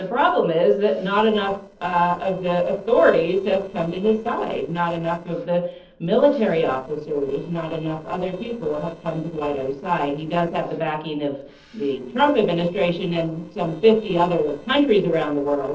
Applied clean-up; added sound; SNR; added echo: neural separator model SepFormer DNS4.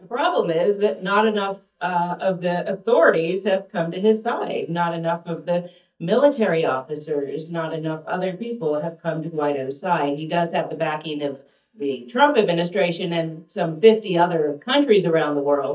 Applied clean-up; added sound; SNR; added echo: neural mask model DeepFilterNet 3.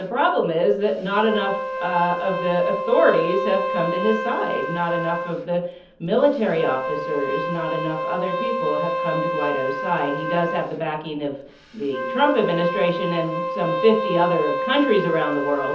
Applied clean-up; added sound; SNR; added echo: none; Wind instrument, woodwind instrument; 4 dB; reverberation time 0.7 s.